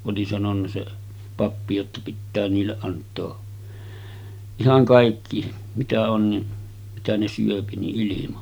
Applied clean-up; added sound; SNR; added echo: none; none; none; none.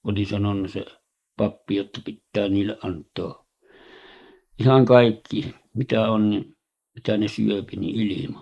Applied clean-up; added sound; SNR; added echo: neural mask model Resemble Enhance denoiser.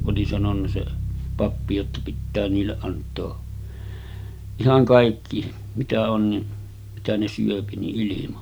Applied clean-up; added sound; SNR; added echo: none; Bass guitar; 8 dB; none.